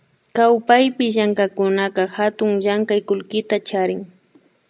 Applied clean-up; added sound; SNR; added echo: none; none; none; none.